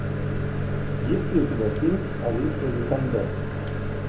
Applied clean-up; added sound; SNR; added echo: none; Microwave oven; 0 dB; reverberation time 0.2 s.